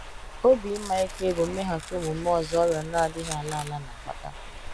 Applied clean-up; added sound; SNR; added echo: none; Domestic sounds, home sounds + Tearing; 11 dB; none.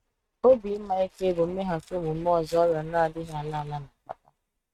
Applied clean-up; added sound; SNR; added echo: neural mask model RNNoise.